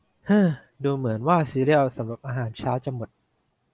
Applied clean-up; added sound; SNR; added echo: none; none; none; none.